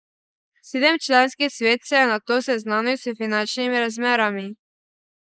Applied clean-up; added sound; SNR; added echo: neural mask model Resemble Enhance denoiser.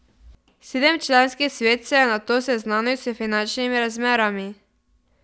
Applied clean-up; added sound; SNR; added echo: none; none; none; none.